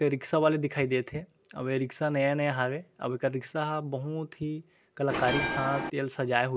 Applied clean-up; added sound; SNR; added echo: none; Bell; 1 dB; none.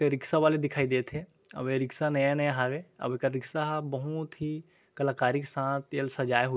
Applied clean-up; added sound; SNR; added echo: none; none; none; none.